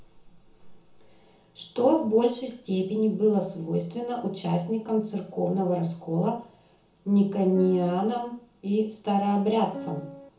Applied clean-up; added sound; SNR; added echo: none; Piano; 12 dB; reverberation time 0.6 s.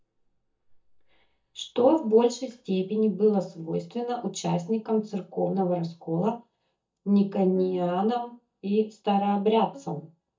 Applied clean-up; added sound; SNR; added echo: neural mask model DeepFilterNet 3.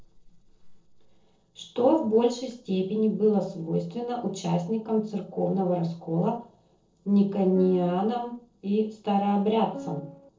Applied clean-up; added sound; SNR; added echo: neural separator model SepFormer DNS4.